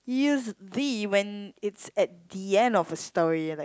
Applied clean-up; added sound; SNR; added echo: none; none; none; none.